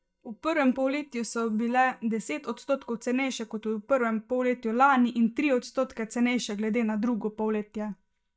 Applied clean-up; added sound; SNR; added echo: neural mask model DeepFilterNet 3.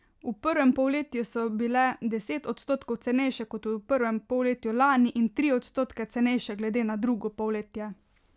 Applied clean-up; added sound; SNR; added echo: none; none; none; none.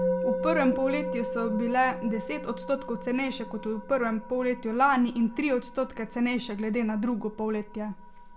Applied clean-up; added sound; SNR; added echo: none; Musical instrument; 7 dB; reverberation time 0.5 s.